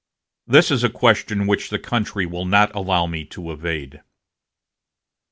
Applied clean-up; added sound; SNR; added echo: none; none; none; none.